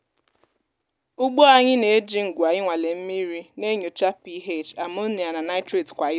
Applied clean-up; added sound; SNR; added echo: none; none; none; none.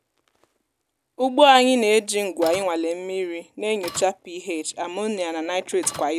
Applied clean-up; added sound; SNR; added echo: none; Printer; 13 dB; none.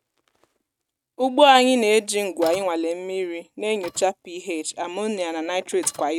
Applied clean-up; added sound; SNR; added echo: neural mask model RNNoise.